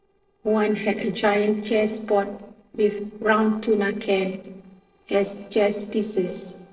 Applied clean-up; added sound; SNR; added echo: neural separator model SepFormer DNS4.